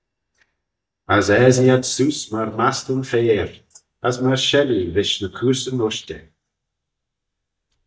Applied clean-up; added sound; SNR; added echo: neural mask model DeepFilterNet 3.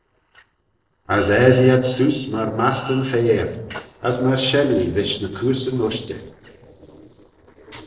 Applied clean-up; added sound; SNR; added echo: neural separator model SepFormer DNS4.